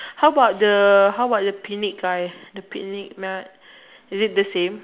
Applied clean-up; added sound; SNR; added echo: none; none; none; none.